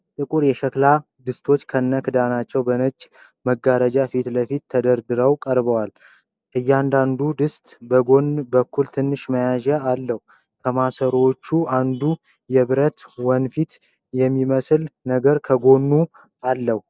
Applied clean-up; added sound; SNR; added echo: none; none; none; none.